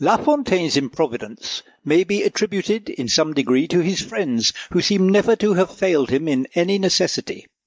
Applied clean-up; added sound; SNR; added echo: neural mask model DeepFilterNet 3.